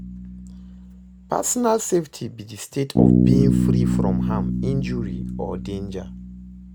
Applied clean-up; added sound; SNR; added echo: none; Bass guitar; -4 dB; none.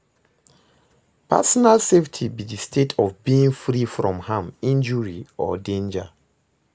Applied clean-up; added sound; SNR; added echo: none; none; none; none.